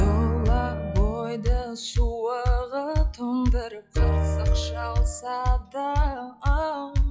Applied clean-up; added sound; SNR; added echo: classical method log-MMSE.